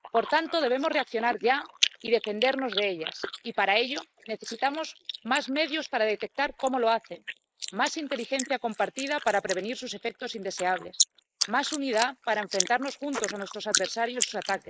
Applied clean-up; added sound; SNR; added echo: neural mask model Resemble Enhance denoiser.